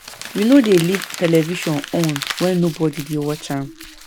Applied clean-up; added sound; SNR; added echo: none; Crumpling, crinkling; 13 dB; none.